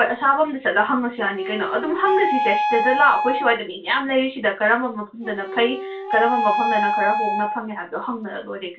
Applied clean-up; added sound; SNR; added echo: none; Wind instrument, woodwind instrument; 4 dB; reverberation time 0.2 s.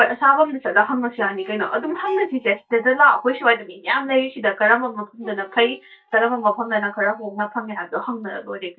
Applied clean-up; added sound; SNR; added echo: neural mask model DeepFilterNet 3.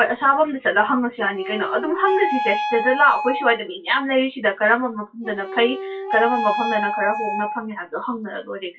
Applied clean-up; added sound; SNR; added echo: classical method WPE with log-MMSE.